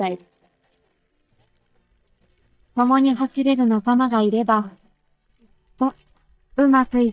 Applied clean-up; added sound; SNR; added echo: neural mask model DeepFilterNet 3.